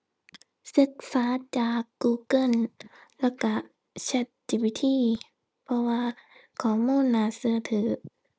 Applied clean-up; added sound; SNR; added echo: none; none; none; none.